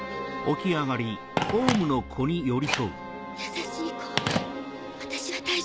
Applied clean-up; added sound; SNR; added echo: none; Telephone; 6 dB; none.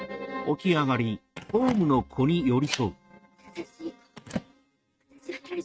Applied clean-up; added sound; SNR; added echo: neural mask model RNNoise.